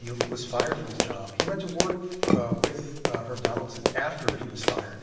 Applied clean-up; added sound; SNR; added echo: none; Run; -4 dB; reverberation time 1.1 s.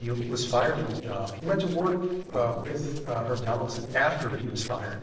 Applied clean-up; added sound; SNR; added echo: neural separator model SepFormer DNS4.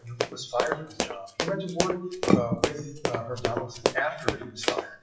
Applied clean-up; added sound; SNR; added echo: classical method WPE with log-MMSE.